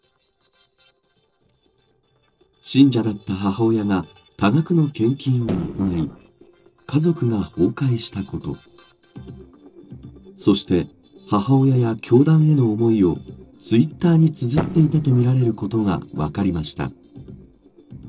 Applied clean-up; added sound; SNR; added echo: neural separator model SepFormer DNS4.